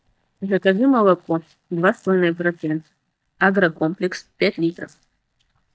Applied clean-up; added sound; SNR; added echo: neural mask model DeepFilterNet 3.